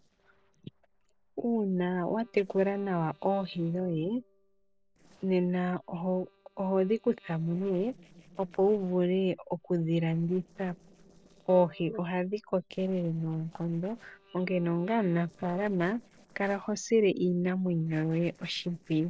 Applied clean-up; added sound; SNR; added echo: neural separator model SepFormer DNS4.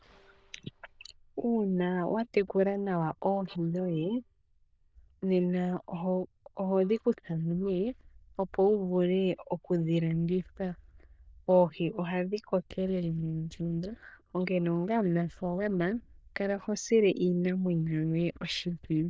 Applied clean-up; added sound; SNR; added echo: neural diffusion model UNIVERSE++.